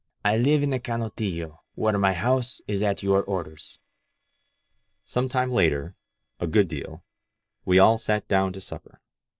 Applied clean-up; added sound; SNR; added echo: neural separator model SepFormer DNS4.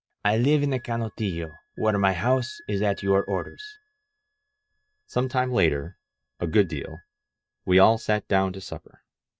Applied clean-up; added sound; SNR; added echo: neural mask model RNNoise.